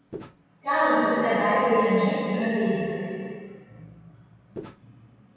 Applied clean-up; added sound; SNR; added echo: none; Walk, footsteps; 15 dB; reverberation time 2.2 s.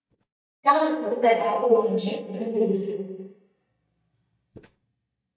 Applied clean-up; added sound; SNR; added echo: neural mask model DeepFilterNet 3.